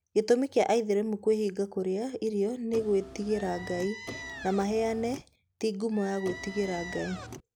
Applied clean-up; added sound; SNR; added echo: none; Car + Squeak; 12 dB; none.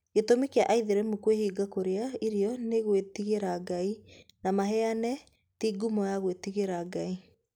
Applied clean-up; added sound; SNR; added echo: none; none; none; none.